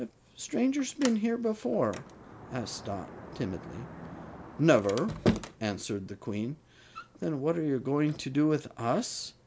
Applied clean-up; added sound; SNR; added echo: none; Sliding door; 10 dB; none.